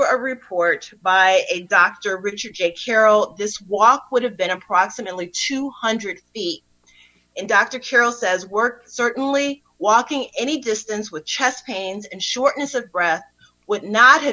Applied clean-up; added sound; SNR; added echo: none; none; none; none.